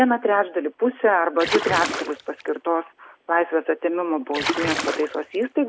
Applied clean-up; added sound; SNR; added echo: none; Splash, splatter; 5 dB; none.